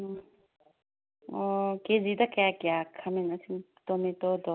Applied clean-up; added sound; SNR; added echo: none; none; none; none.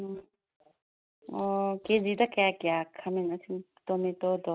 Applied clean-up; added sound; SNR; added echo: neural mask model RNNoise.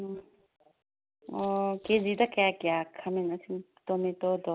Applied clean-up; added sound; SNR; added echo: none; Coin (dropping); 17 dB; none.